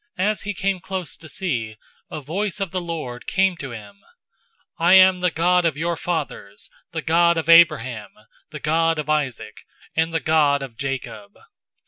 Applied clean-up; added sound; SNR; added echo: none; none; none; none.